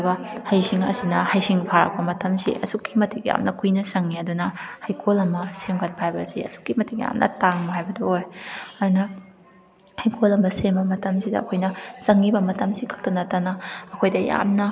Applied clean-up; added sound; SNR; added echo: none; none; none; none.